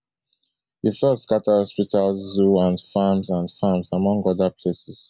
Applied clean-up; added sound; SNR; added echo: none; none; none; none.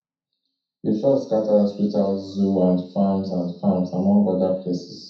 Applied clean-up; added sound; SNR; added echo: none; none; none; reverberation time 0.7 s.